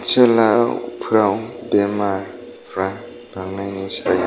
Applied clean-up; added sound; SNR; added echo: none; none; none; none.